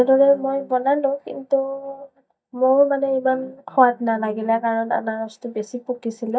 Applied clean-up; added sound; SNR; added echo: neural mask model DeepFilterNet 3.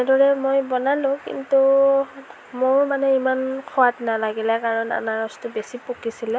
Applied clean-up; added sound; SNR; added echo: none; none; none; none.